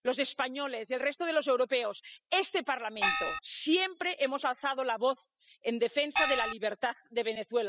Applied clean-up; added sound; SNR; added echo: classical method spectral subtraction.